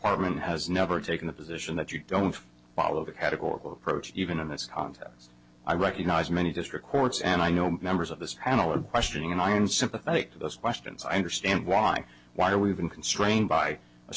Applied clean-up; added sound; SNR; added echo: none; none; none; none.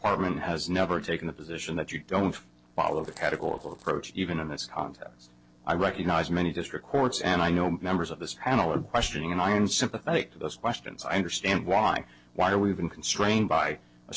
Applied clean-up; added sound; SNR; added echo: neural separator model SepFormer DNS4.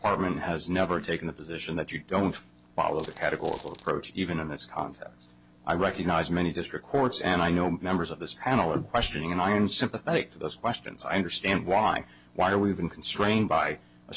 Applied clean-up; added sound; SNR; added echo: none; Coin (dropping); 13 dB; none.